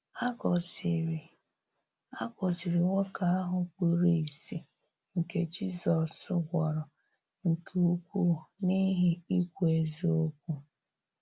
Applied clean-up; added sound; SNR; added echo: none; none; none; none.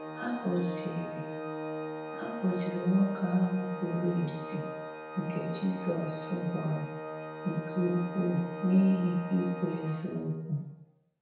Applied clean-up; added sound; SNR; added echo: none; Organ; 8 dB; reverberation time 0.8 s.